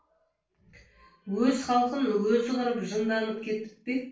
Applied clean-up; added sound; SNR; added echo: none; none; none; reverberation time 0.3 s.